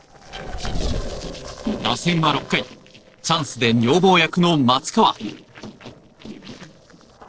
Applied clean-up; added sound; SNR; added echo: neural separator model SepFormer DNS4.